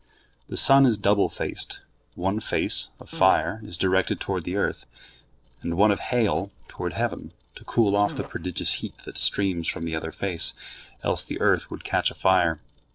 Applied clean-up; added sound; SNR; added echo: neural separator model SepFormer DNS4.